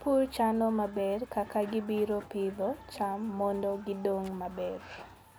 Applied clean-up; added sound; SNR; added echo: none; none; none; none.